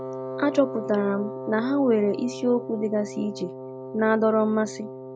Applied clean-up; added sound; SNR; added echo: none; Wind instrument, woodwind instrument; 10 dB; none.